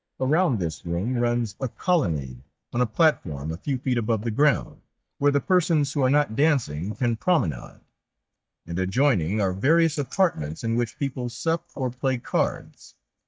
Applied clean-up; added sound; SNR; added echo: neural mask model DeepFilterNet 3.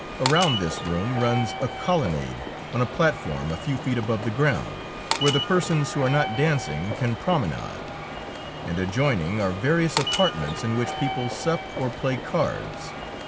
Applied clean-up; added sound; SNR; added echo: none; Walk, footsteps / Subway, metro, underground; 6 dB; none.